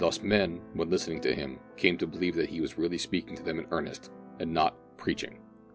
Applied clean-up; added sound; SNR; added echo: none; Keyboard (musical); 16 dB; none.